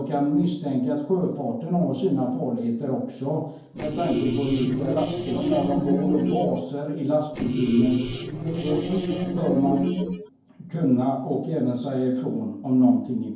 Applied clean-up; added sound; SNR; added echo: neural separator model SepFormer DNS4.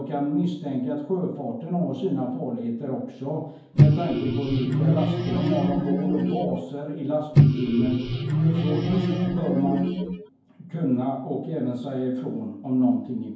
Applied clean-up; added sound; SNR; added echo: none; Microwave oven; -4 dB; reverberation time 0.9 s.